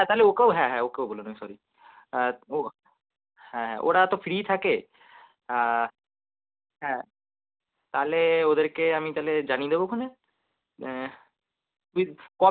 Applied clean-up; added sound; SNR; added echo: none; none; none; none.